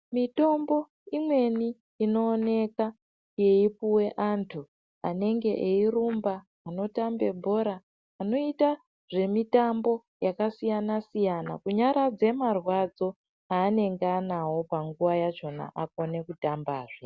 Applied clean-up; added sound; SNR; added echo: none; none; none; none.